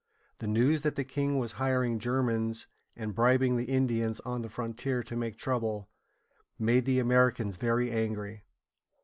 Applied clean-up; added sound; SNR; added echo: none; none; none; none.